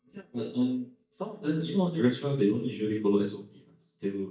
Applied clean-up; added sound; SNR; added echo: neural mask model DeepFilterNet 3.